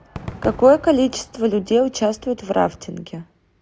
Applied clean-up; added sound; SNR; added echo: none; Crowd / Cheering / Fireworks; 19 dB; none.